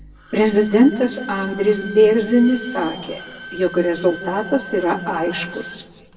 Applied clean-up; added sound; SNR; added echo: none; Bowed string instrument; 17 dB; reverberation time 1.4 s.